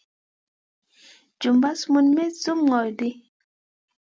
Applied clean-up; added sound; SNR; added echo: none; none; none; none.